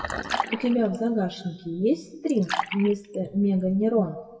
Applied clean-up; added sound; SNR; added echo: classical method WPE with log-MMSE.